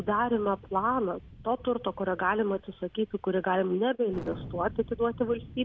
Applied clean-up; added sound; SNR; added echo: none; Thunder; 17 dB; none.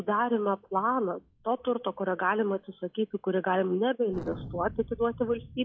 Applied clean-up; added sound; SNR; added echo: classical method log-MMSE.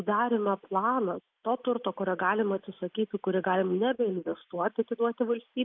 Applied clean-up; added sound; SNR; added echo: neural mask model Resemble Enhance denoiser.